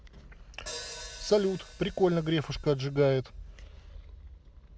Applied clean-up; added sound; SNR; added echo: none; Hi-hat; 17 dB; none.